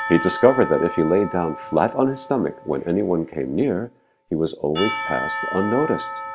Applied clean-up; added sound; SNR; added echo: none; Church bell / Percussion; 9 dB; none.